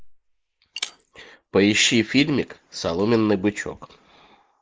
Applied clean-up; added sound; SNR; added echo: neural mask model Resemble Enhance denoiser.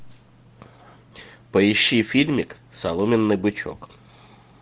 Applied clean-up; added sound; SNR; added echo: none; none; none; none.